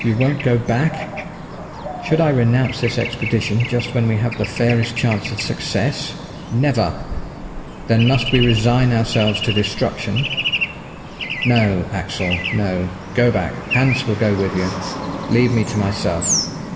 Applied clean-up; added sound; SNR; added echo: none; Traffic noise, roadway noise / Bird; 7 dB; reverberation time 2.1 s.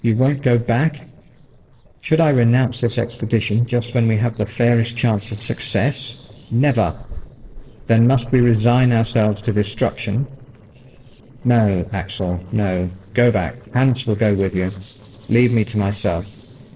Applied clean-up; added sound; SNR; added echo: neural separator model SepFormer DNS4.